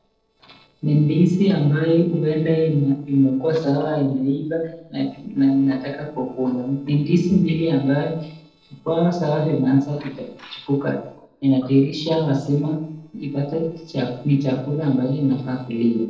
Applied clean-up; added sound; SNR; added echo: neural separator model SepFormer DNS4.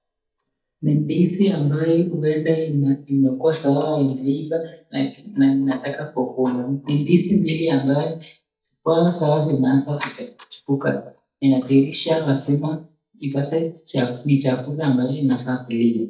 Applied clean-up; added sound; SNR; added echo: neural mask model DeepFilterNet 3.